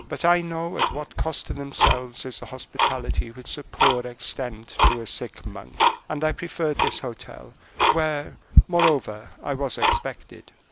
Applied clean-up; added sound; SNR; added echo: neural mask model Resemble Enhance denoiser.